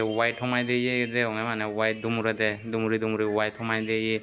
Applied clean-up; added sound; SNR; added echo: none; none; none; none.